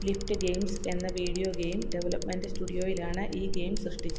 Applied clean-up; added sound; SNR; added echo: none; Bicycle; 0 dB; none.